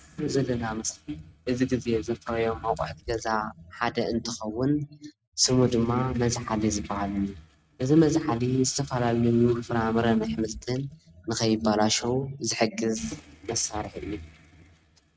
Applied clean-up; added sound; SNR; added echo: neural mask model RNNoise.